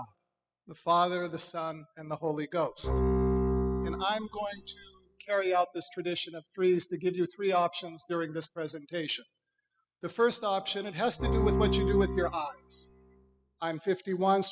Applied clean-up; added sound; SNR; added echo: classical method spectral subtraction.